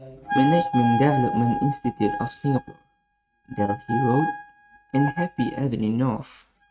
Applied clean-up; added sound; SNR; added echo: neural mask model RNNoise.